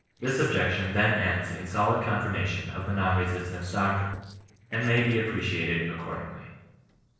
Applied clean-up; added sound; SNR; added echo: neural separator model SepFormer DNS4.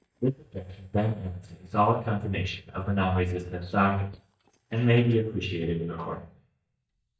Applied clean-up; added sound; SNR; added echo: neural mask model DeepFilterNet 3.